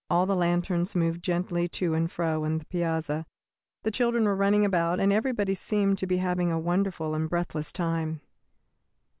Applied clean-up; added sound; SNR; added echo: none; none; none; none.